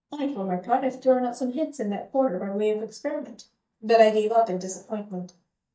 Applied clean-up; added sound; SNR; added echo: neural mask model DeepFilterNet 3.